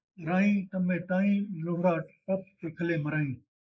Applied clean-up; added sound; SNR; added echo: neural mask model Resemble Enhance denoiser.